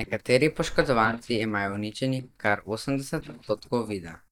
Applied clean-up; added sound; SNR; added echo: neural mask model DeepFilterNet 3.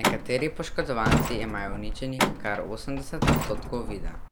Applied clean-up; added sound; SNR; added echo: none; Truck; -4 dB; none.